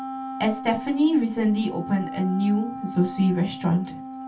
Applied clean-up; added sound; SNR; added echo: none; Wind instrument, woodwind instrument; 11 dB; reverberation time 0.2 s.